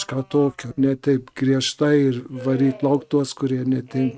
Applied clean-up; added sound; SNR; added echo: neural mask model RNNoise.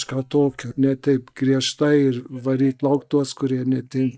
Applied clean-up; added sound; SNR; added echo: neural mask model DeepFilterNet 3.